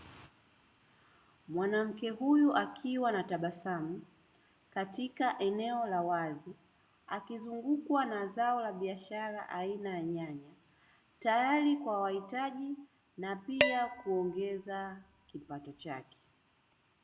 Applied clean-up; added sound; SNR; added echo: none; Dishes, pots, and pans; -1 dB; none.